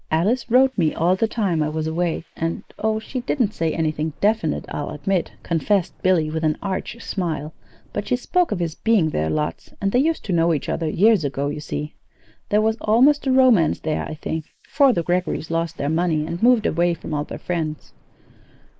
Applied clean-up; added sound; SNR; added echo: neural mask model Resemble Enhance denoiser.